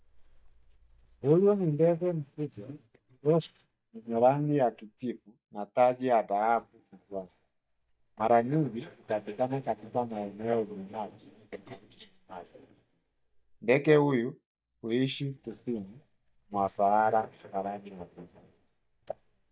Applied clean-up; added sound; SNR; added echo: neural mask model DeepFilterNet 3.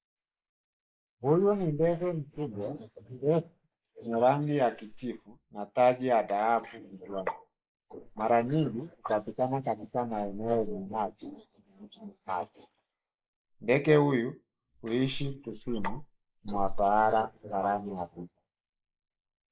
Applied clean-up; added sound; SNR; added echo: neural mask model Resemble Enhance denoiser.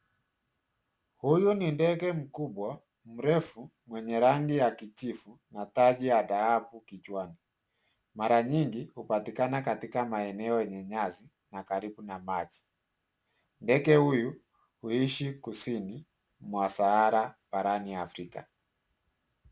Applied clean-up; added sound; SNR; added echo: none; none; none; none.